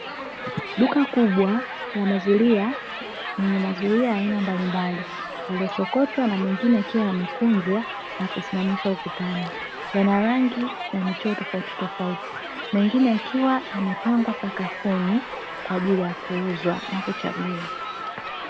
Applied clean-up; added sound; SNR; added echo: none; Crowd; 9 dB; none.